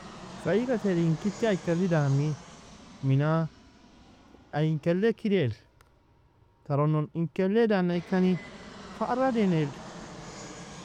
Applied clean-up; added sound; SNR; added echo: none; Fixed-wing aircraft, airplane; 18 dB; none.